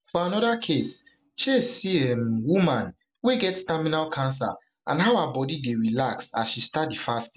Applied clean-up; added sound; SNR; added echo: none; none; none; none.